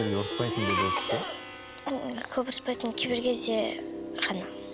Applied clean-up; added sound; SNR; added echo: none; Plucked string instrument; 6 dB; none.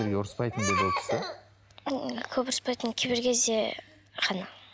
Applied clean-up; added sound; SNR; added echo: none; none; none; none.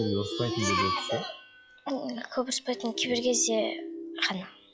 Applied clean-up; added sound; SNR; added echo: classical method log-MMSE.